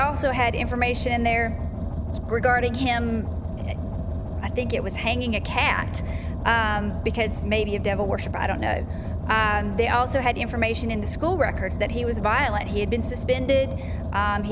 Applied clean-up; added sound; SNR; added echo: none; Car; 3 dB; none.